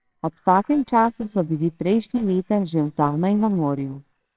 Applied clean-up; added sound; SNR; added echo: neural separator model SepFormer WHAMR!.